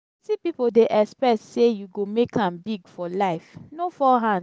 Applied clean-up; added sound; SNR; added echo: none; none; none; none.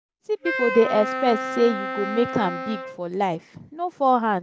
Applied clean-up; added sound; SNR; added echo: none; Wind instrument, woodwind instrument; 6 dB; none.